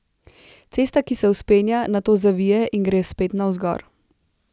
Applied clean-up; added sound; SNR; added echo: none; none; none; none.